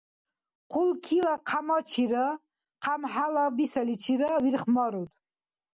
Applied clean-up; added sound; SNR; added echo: none; none; none; none.